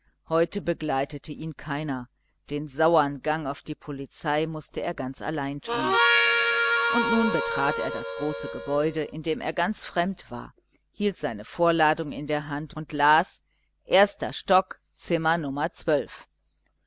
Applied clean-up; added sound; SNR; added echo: none; Harmonica; -2 dB; none.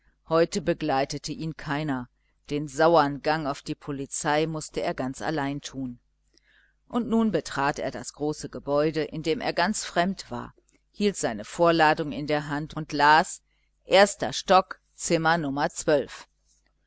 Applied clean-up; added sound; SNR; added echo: none; none; none; none.